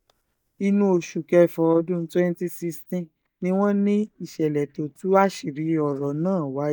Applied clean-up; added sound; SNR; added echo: neural mask model DeepFilterNet 3.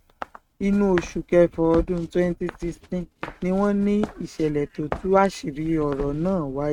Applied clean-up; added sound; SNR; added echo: neural mask model RNNoise.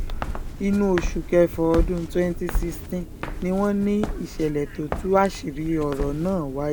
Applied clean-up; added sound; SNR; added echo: none; Walk, footsteps; 6 dB; none.